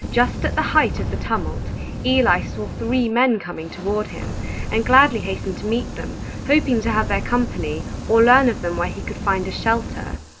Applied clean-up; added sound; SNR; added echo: none; Boom + Fire; 7 dB; none.